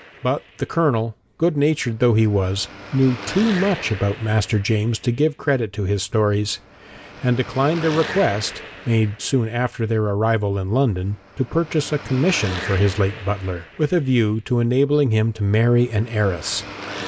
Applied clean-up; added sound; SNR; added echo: none; Car passing by / Traffic noise, roadway noise / Engine; 16 dB; none.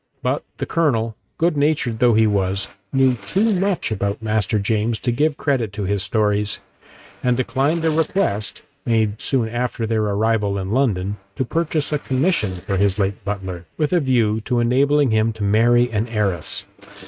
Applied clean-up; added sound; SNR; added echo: neural mask model RNNoise.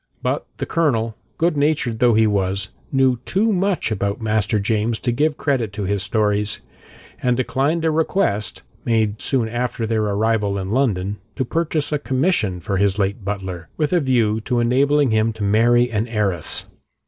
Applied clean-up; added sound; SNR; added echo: none; none; none; none.